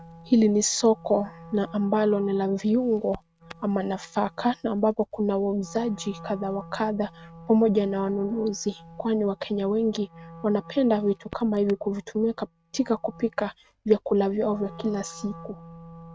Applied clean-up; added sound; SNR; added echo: neural mask model RNNoise.